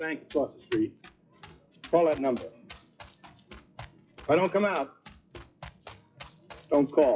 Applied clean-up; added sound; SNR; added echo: classical method WPE with log-MMSE.